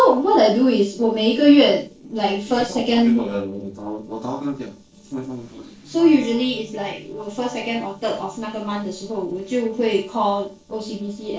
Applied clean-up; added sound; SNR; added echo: neural separator model SepFormer DNS4.